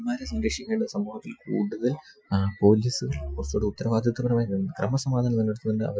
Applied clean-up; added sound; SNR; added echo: classical method Wiener filter.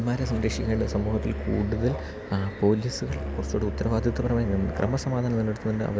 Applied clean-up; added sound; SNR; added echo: none; Musical instrument; 7 dB; none.